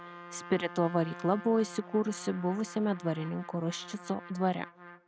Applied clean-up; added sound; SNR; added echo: none; Trumpet; 15 dB; none.